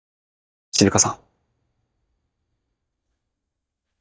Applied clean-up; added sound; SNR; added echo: neural mask model DeepFilterNet 3.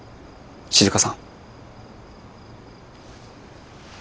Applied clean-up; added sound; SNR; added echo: none; Cricket; 19 dB; none.